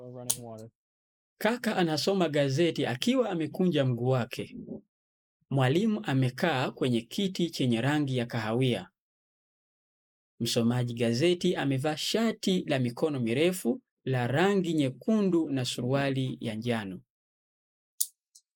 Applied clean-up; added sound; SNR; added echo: neural mask model Resemble Enhance denoiser.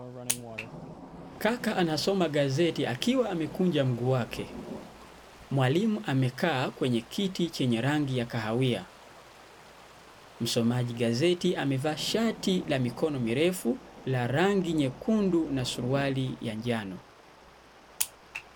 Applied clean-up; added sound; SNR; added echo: none; Stream + Thunder; 17 dB; none.